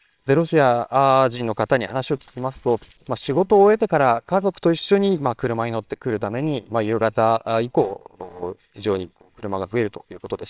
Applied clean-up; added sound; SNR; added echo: neural separator model SepFormer WHAMR!.